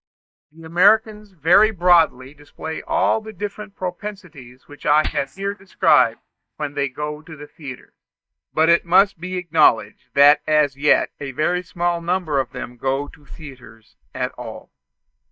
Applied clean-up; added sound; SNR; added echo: neural mask model DeepFilterNet 3.